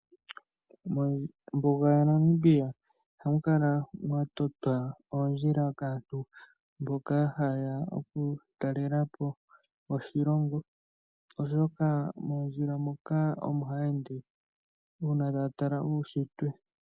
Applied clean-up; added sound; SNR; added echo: none; none; none; none.